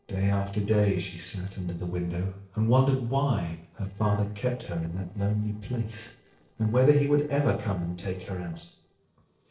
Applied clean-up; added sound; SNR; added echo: neural separator model SepFormer DNS4.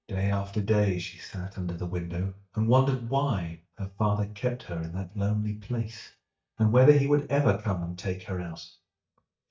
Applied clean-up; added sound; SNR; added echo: neural mask model DeepFilterNet 3.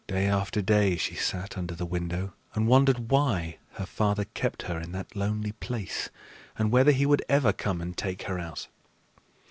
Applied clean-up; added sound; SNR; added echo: none; none; none; none.